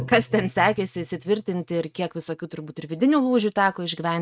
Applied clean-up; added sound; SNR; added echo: neural mask model RNNoise.